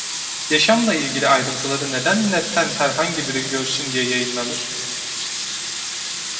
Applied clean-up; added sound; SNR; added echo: none; Sink (filling or washing) / Water tap, faucet; 5 dB; reverberation time 1.9 s.